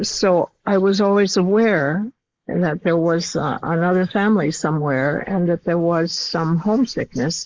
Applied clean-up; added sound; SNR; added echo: neural mask model Resemble Enhance denoiser.